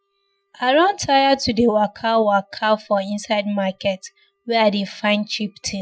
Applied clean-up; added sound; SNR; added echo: classical method Wiener filter.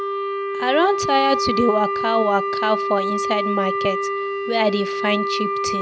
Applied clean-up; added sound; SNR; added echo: none; Wind instrument, woodwind instrument; 1 dB; none.